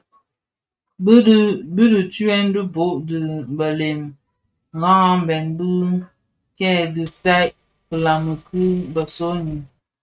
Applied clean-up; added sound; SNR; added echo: neural mask model RNNoise.